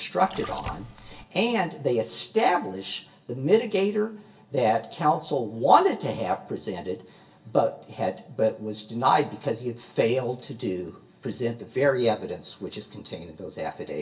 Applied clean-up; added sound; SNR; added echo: none; Splash, splatter; 14 dB; reverberation time 0.2 s.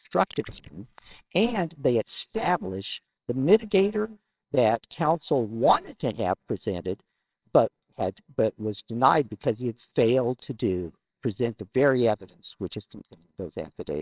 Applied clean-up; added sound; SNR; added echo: neural separator model SepFormer WHAMR!.